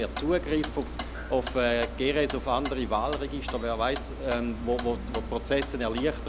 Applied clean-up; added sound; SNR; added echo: none; Clock; 6 dB; none.